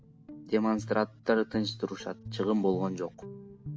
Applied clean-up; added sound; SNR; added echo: none; Guitar; 13 dB; none.